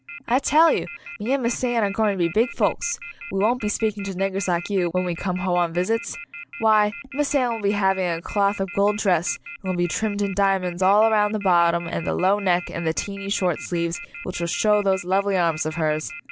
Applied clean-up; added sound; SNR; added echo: none; Telephone; 16 dB; none.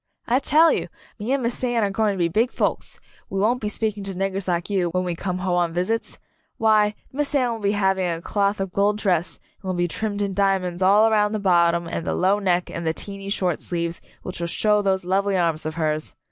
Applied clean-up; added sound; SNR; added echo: none; none; none; none.